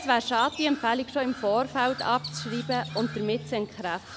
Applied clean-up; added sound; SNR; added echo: none; Crow; 12 dB; none.